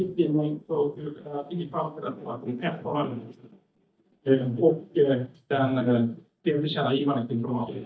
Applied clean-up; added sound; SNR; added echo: neural mask model DeepFilterNet 3.